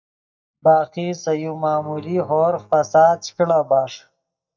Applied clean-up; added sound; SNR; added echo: neural mask model DeepFilterNet 3.